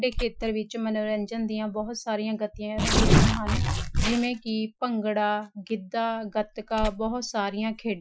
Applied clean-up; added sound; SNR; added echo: classical method Wiener filter.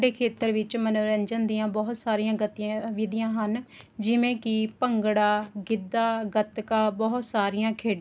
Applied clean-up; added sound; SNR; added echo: none; none; none; none.